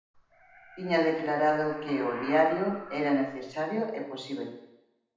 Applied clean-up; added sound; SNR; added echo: none; Animal; 17 dB; reverberation time 0.8 s.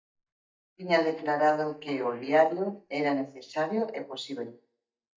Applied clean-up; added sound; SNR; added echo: neural mask model DeepFilterNet 3.